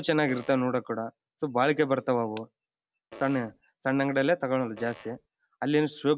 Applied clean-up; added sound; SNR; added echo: none; Fart; 19 dB; none.